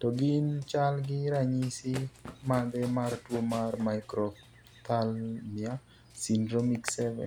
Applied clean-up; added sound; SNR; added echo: none; Run; 19 dB; none.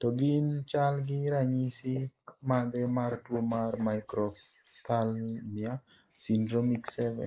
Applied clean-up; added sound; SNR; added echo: neural mask model Resemble Enhance denoiser.